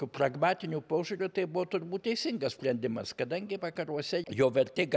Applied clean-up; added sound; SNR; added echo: none; none; none; none.